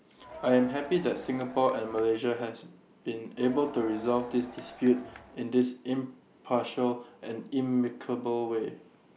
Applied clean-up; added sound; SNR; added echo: none; Crowd; 17 dB; none.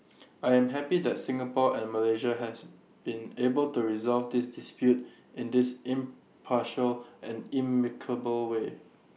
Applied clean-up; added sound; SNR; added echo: none; none; none; none.